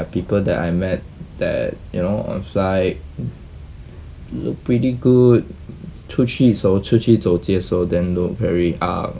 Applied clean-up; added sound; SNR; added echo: none; none; none; none.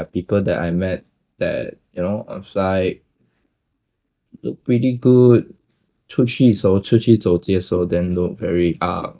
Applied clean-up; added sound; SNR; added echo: neural mask model DeepFilterNet 3.